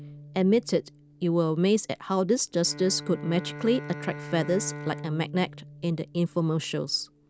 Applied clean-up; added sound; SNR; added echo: none; Bowed string instrument; 15 dB; none.